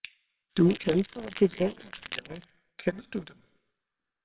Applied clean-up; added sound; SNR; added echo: neural separator model SepFormer WHAMR!.